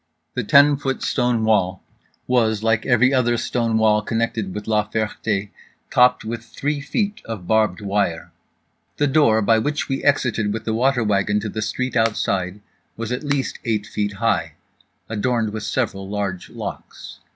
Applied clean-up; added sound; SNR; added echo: none; Finger snapping; 17 dB; none.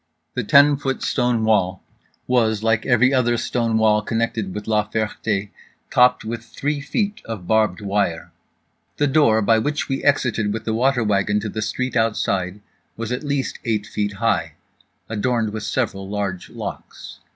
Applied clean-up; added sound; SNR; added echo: none; none; none; none.